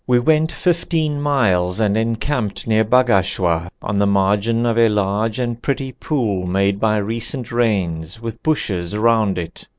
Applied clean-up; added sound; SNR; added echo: none; none; none; none.